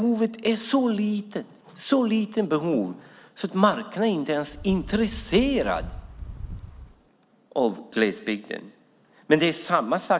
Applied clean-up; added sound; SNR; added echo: none; Wind; 12 dB; none.